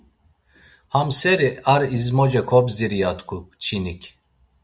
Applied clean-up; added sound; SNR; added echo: none; none; none; none.